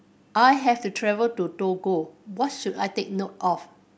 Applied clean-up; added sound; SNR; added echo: none; none; none; none.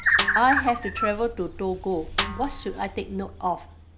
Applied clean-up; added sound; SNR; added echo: none; Bird + Snare drum; 1 dB; none.